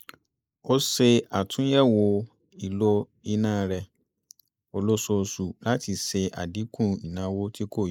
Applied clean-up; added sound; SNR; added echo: neural mask model Resemble Enhance denoiser.